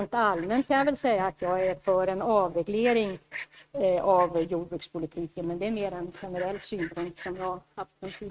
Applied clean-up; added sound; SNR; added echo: neural mask model RNNoise.